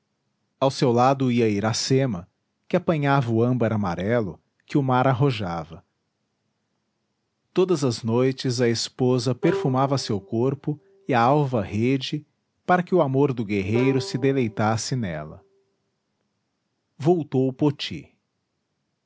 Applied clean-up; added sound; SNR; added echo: none; Bowed string instrument; 12 dB; none.